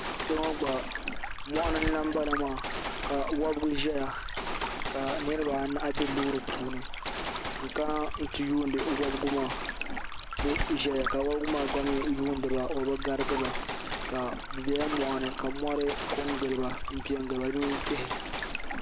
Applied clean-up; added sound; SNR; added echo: none; Stream + Gunshot, gunfire; 3 dB; none.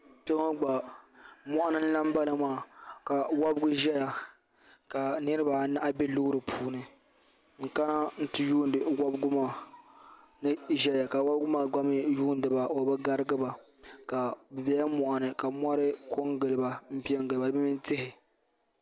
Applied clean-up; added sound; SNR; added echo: none; none; none; none.